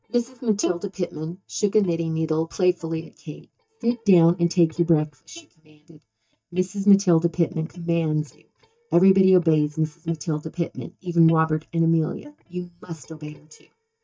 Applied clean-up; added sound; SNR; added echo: neural mask model DeepFilterNet 3.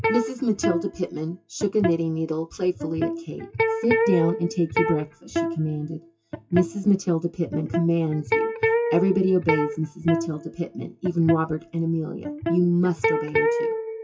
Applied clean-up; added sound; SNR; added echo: classical method WPE with log-MMSE.